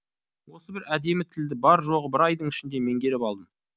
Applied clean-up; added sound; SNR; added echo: none; none; none; none.